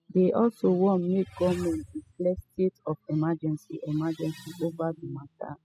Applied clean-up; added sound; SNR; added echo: classical method spectral subtraction.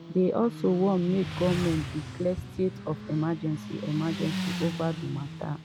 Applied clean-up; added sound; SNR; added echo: none; Motorcycle; 8 dB; none.